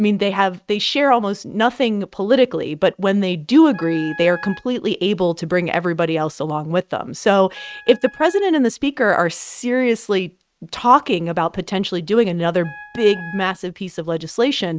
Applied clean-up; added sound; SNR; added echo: neural mask model RNNoise.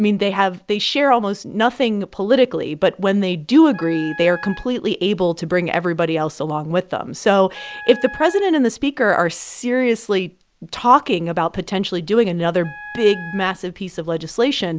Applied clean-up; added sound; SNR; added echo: none; Wind instrument, woodwind instrument; 18 dB; none.